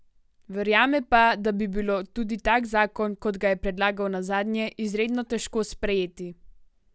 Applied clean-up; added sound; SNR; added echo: none; none; none; none.